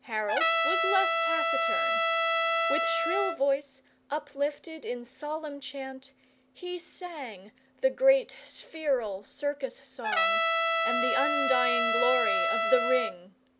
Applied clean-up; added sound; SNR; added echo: none; Trumpet; -4 dB; none.